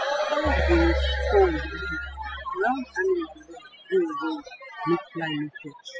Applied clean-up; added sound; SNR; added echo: classical method spectral subtraction.